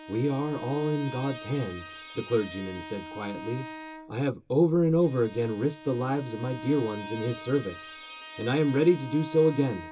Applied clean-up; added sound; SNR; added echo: none; Bowed string instrument; 14 dB; reverberation time 0.2 s.